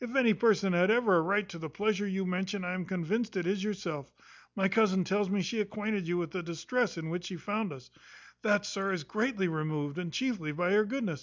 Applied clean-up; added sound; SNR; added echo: none; none; none; none.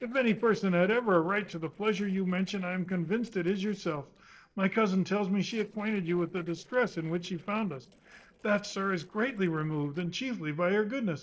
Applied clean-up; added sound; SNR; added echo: neural separator model SepFormer DNS4.